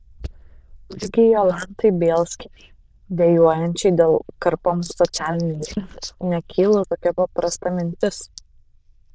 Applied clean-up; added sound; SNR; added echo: neural diffusion model UNIVERSE++.